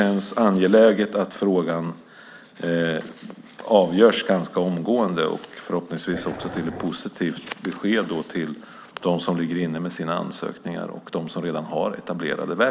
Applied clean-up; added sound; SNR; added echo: none; Dog; 13 dB; none.